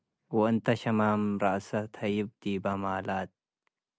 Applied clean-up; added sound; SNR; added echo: none; none; none; none.